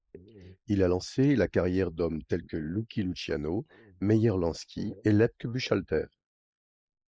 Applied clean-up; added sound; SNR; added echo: neural mask model Resemble Enhance denoiser.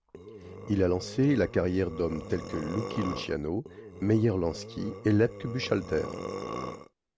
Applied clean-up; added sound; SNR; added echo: none; Burping, eructation; 11 dB; none.